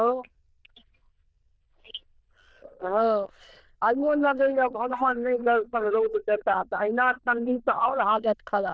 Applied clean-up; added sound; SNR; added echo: neural diffusion model UNIVERSE++.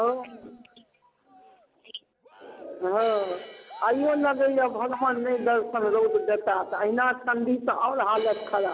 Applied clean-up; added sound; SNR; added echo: none; Crash cymbal + Cheering; 18 dB; none.